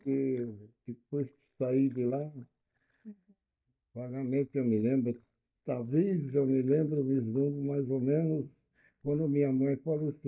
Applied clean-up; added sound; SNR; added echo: neural mask model DeepFilterNet 3.